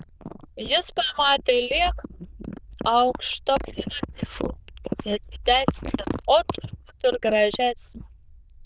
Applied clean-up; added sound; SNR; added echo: neural diffusion model UNIVERSE++.